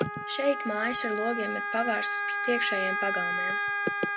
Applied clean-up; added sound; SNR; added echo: none; Wind instrument, woodwind instrument; -1 dB; none.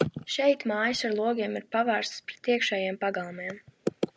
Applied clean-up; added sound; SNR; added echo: none; none; none; none.